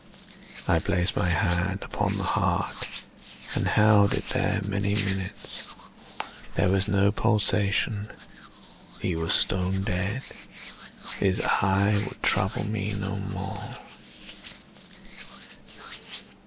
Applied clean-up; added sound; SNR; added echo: none; Hands; 12 dB; none.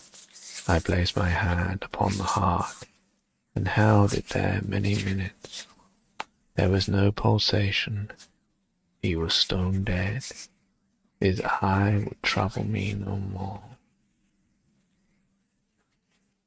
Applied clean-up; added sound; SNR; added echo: neural mask model RNNoise.